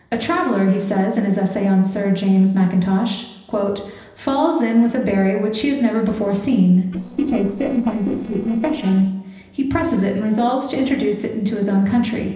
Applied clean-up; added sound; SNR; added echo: neural separator model SepFormer DNS4.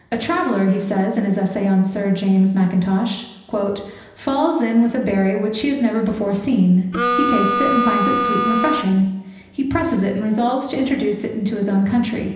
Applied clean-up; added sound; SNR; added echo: none; Harmonica; 1 dB; reverberation time 0.9 s.